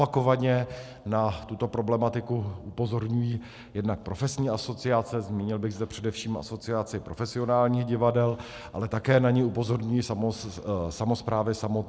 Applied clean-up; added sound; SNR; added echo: none; none; none; none.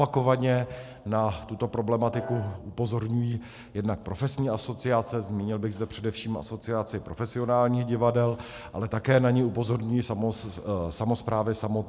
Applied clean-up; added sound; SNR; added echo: none; Piano; 10 dB; none.